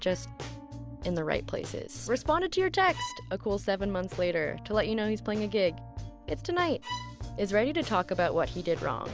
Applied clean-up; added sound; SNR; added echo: none; Bowed string instrument; 13 dB; none.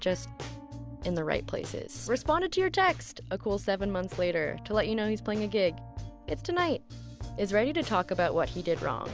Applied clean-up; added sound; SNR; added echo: none; none; none; none.